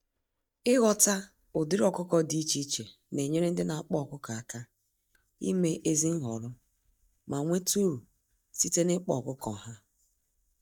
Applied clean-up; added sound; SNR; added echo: neural mask model DeepFilterNet 3.